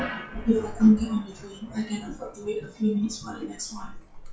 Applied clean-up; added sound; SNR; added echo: classical method WPE with log-MMSE.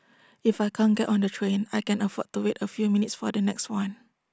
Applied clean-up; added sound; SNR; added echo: none; none; none; none.